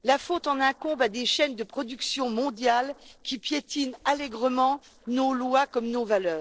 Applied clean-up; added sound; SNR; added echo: neural separator model SepFormer DNS4.